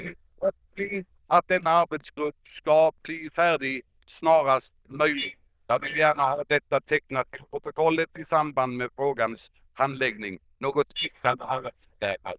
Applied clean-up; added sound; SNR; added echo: neural diffusion model UNIVERSE++.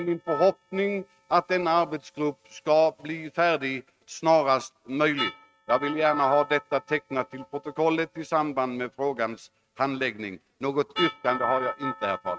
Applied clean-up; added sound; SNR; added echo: neural mask model RNNoise.